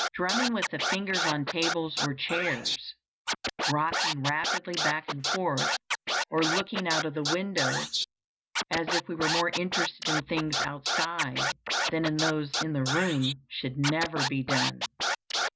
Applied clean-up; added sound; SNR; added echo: neural mask model Resemble Enhance denoiser.